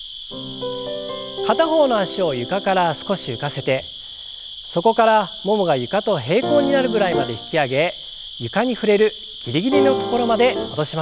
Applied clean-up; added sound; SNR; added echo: none; Cricket; 13 dB; none.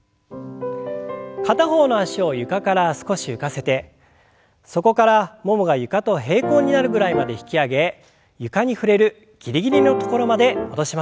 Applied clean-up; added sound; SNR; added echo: none; none; none; none.